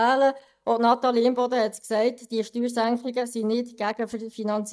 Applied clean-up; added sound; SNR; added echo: neural mask model DeepFilterNet 3.